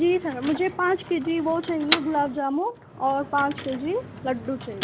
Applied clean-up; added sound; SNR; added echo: none; Motor vehicle (road); 6 dB; none.